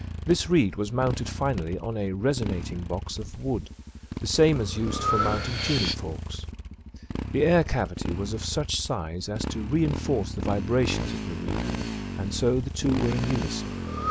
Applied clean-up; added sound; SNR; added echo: none; Motorcycle + Breathing; 4 dB; none.